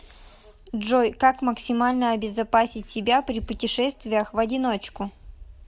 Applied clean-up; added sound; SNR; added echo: none; none; none; none.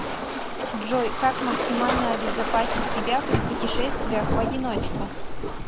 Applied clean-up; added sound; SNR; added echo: none; Waves, surf; -2 dB; none.